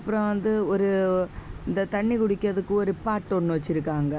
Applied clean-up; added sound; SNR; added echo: none; none; none; none.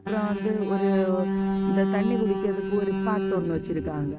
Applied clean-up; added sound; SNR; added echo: neural mask model RNNoise.